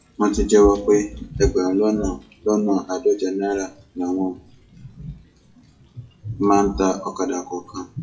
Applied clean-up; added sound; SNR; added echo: classical method WPE with log-MMSE.